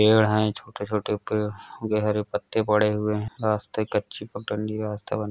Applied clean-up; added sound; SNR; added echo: none; none; none; none.